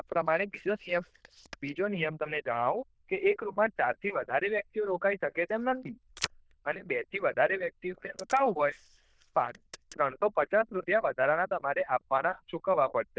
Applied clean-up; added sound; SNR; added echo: neural diffusion model UNIVERSE++.